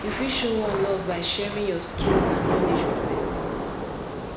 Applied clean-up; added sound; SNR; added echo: none; Thunder / Rain; 2 dB; none.